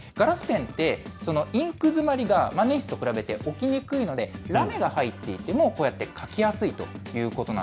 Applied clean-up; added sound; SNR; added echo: none; none; none; none.